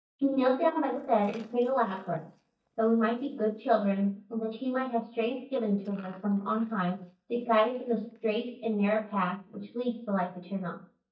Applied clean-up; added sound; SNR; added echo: neural mask model DeepFilterNet 3.